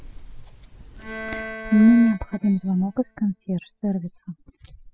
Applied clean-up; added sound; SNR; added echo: classical method spectral subtraction.